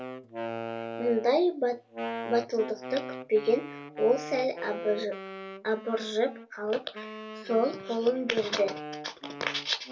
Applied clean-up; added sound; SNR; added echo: none; Wind instrument, woodwind instrument; 10 dB; reverberation time 0.2 s.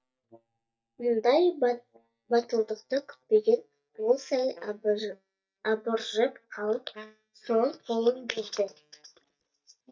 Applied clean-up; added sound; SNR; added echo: neural mask model DeepFilterNet 3.